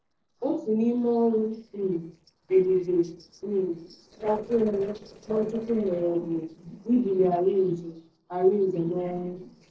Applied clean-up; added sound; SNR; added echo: neural separator model SepFormer DNS4.